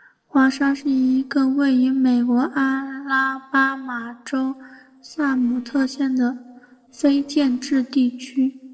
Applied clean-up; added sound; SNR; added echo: neural separator model SepFormer DNS4.